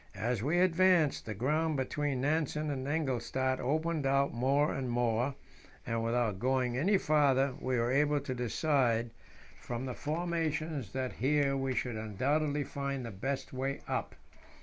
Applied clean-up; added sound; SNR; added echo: none; none; none; none.